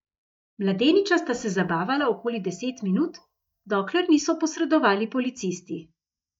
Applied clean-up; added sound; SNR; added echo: neural mask model DeepFilterNet 3.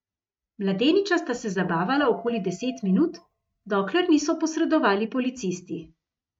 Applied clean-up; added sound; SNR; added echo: neural mask model RNNoise.